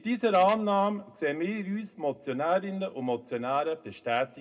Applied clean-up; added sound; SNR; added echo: none; none; none; reverberation time 0.2 s.